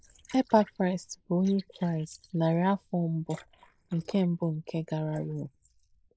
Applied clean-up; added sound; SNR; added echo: neural mask model Resemble Enhance denoiser.